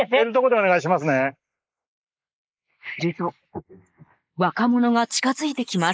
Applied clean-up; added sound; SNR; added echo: neural mask model Resemble Enhance denoiser.